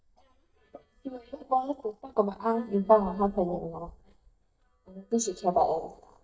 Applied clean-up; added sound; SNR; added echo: neural mask model DeepFilterNet 3.